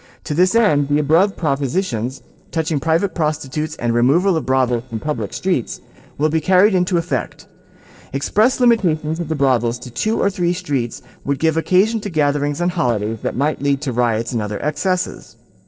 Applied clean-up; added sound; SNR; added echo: neural separator model SepFormer DNS4.